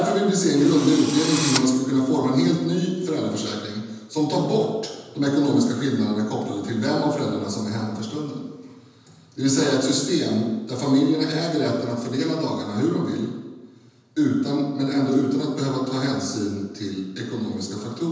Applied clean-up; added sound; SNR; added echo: none; Drill; 6 dB; reverberation time 1.1 s.